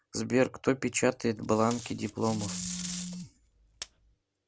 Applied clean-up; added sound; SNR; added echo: none; Packing tape, duct tape; 12 dB; none.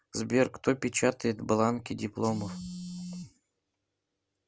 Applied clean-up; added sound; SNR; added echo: none; none; none; none.